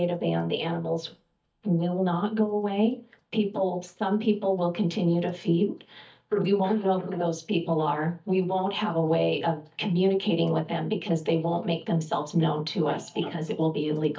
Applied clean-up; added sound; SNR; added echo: neural mask model DeepFilterNet 3.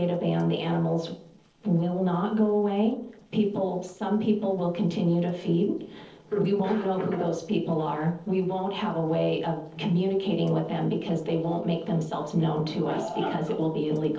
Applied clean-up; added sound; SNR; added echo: neural separator model SepFormer DNS4.